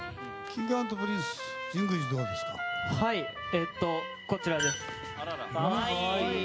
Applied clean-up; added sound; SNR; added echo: none; Trumpet; 7 dB; none.